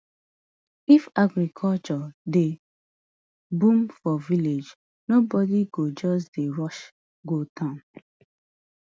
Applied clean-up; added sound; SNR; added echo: none; none; none; none.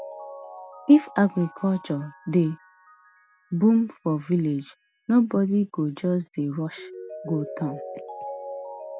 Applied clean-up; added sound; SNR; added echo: none; Mallet percussion; 16 dB; none.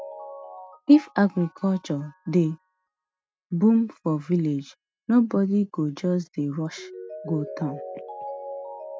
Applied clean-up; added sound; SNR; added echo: neural mask model RNNoise.